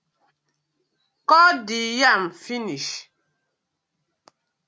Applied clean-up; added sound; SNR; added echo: none; none; none; none.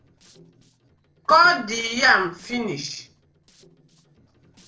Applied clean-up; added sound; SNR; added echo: neural separator model SepFormer DNS4.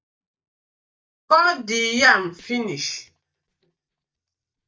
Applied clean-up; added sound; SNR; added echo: neural mask model DeepFilterNet 3.